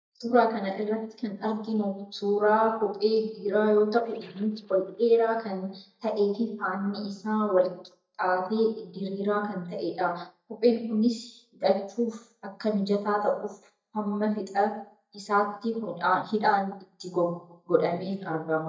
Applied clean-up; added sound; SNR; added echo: neural mask model DeepFilterNet 3.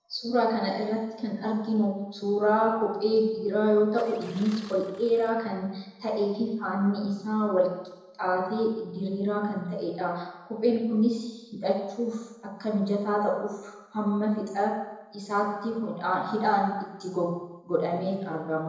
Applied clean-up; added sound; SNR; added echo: neural separator model SepFormer DNS4.